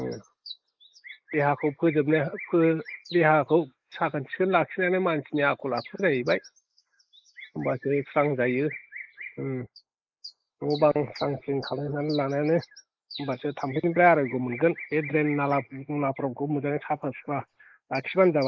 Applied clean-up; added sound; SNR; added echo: neural mask model Resemble Enhance denoiser.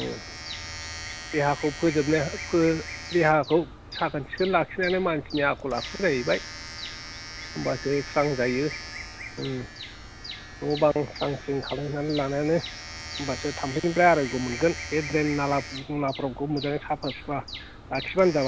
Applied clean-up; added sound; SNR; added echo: none; Domestic sounds, home sounds + Bird vocalization, bird call, bird song; 11 dB; none.